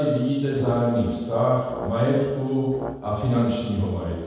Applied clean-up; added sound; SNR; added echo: none; Brass instrument; 15 dB; reverberation time 1.2 s.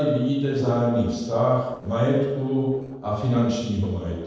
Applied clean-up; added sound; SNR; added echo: neural separator model SepFormer DNS4.